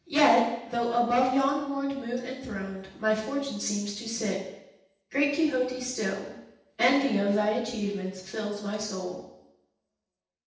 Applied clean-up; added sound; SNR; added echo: none; none; none; reverberation time 0.9 s.